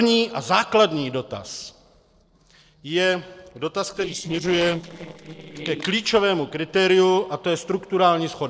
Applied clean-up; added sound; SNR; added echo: neural separator model SepFormer DNS4.